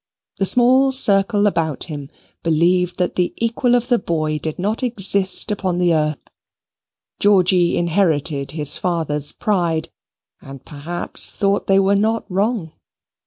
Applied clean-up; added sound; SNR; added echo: none; none; none; none.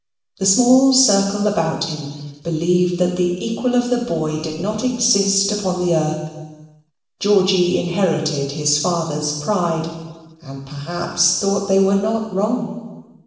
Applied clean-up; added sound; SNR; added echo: none; none; none; reverberation time 1.2 s.